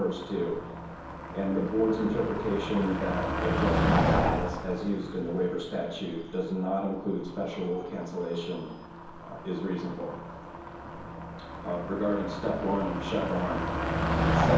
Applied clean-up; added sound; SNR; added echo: none; Motor vehicle (road); 1 dB; reverberation time 2.2 s.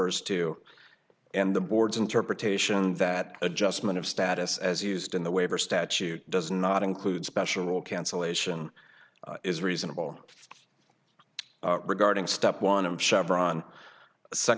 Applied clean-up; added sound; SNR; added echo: none; none; none; none.